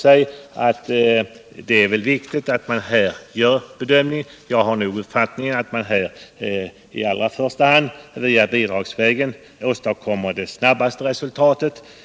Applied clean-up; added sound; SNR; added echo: none; none; none; none.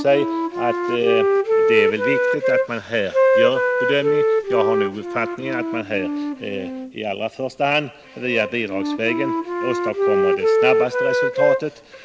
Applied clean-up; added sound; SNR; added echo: none; Wind instrument, woodwind instrument; -3 dB; none.